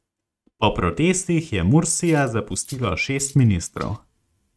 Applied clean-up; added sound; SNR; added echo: neural mask model RNNoise.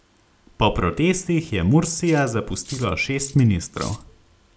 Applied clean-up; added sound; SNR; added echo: none; Cutlery, silverware; 13 dB; none.